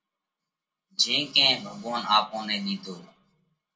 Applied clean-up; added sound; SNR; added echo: none; none; none; reverberation time 0.2 s.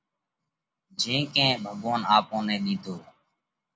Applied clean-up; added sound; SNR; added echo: none; none; none; none.